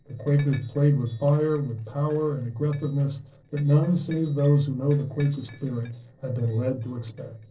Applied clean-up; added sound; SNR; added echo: neural separator model SepFormer DNS4.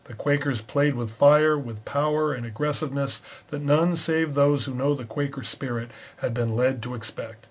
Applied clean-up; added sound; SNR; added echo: none; none; none; none.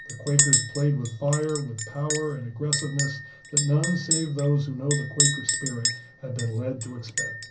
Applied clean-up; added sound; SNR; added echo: none; Chink, clink; -1 dB; reverberation time 0.5 s.